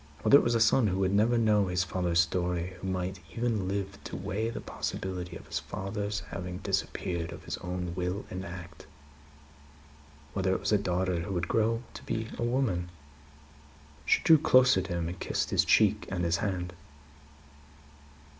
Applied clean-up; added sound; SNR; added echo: none; none; none; none.